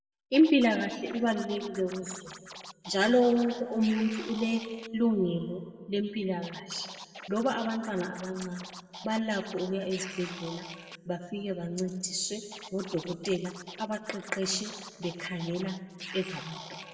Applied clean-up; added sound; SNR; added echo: none; Scratching (performance technique); 16 dB; reverberation time 1.6 s.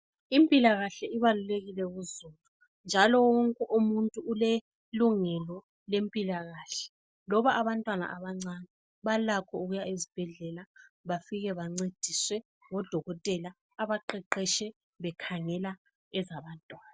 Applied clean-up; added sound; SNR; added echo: none; none; none; none.